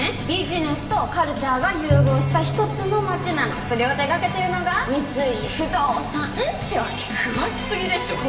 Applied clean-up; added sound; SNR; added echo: none; Bowed string instrument; 2 dB; reverberation time 1.0 s.